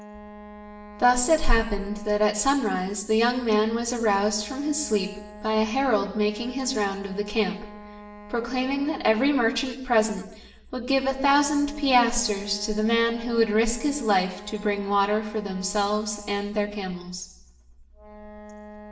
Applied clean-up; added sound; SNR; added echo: none; Wind instrument, woodwind instrument; 18 dB; reverberation time 0.8 s.